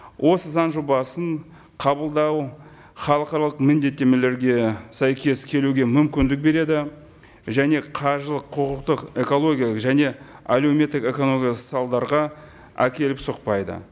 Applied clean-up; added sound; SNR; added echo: none; none; none; none.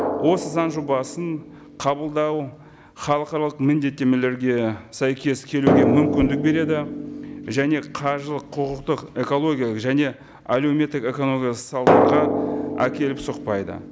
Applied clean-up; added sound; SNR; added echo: none; Drum; 3 dB; none.